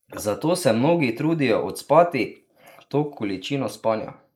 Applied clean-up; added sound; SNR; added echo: neural mask model Resemble Enhance denoiser.